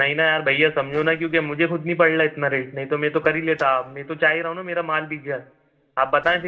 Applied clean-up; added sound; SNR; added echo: neural separator model SepFormer DNS4.